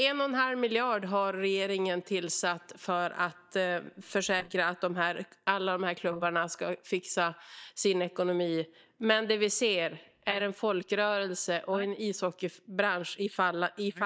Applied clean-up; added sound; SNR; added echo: neural mask model DeepFilterNet 3.